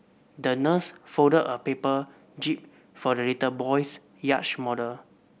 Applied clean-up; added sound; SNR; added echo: none; none; none; none.